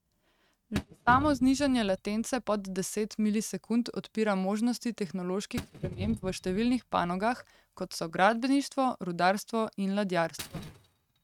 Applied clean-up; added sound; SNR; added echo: neural mask model RNNoise.